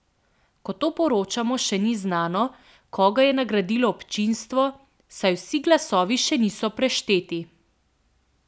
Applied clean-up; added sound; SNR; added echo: none; none; none; none.